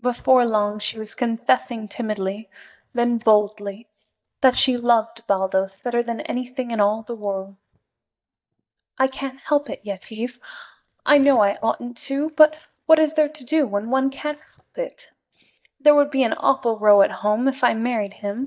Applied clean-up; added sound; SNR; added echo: neural mask model DeepFilterNet 3.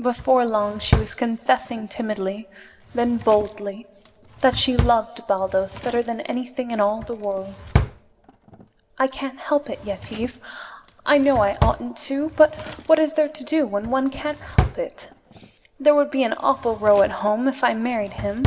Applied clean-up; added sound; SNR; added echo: none; Drawer open or close; 8 dB; reverberation time 1.3 s.